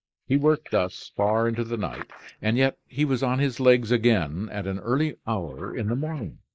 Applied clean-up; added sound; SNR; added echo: neural mask model Resemble Enhance denoiser.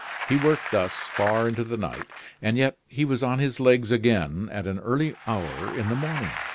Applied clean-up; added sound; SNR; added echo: none; Bicycle; 12 dB; none.